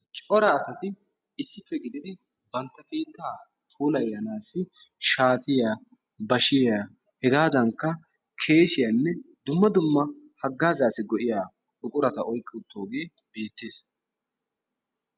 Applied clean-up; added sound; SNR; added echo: none; none; none; none.